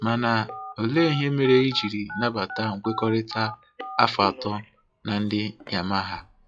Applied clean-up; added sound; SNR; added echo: classical method log-MMSE.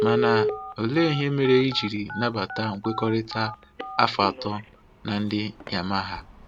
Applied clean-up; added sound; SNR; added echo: none; Telephone; 7 dB; none.